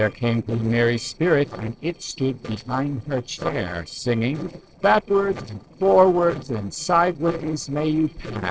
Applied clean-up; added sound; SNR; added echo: neural separator model SepFormer DNS4.